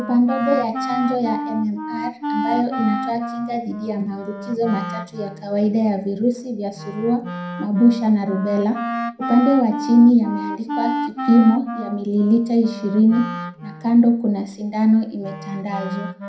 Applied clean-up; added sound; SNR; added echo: none; Wind instrument, woodwind instrument; 9 dB; reverberation time 0.4 s.